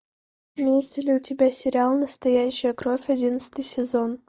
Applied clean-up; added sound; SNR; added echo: neural mask model DeepFilterNet 3.